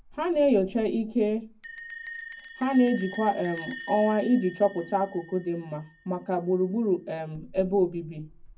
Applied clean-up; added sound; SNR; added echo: none; Bell; 17 dB; reverberation time 0.3 s.